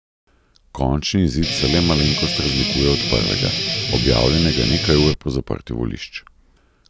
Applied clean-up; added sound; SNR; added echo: none; Guitar; 1 dB; none.